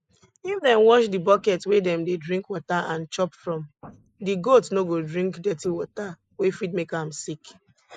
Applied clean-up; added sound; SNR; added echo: neural mask model Resemble Enhance denoiser.